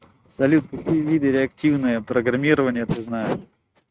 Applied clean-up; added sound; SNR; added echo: neural mask model RNNoise.